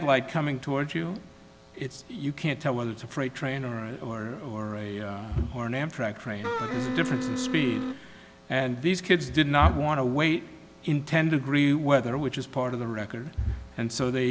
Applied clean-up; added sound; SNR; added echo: none; Wind instrument, woodwind instrument; 3 dB; none.